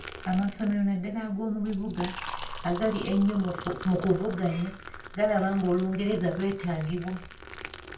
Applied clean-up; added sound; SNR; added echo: none; Liquid; 13 dB; reverberation time 0.3 s.